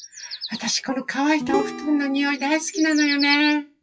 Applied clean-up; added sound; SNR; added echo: classical method WPE with log-MMSE.